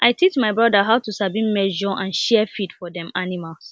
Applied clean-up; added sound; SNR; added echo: none; none; none; none.